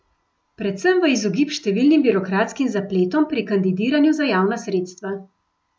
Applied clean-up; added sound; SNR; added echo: none; none; none; none.